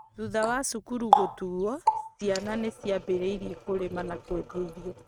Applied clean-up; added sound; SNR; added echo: neural mask model RNNoise.